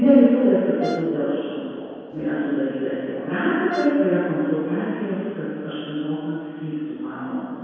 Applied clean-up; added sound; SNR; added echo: none; Brass instrument; 13 dB; reverberation time 2.0 s.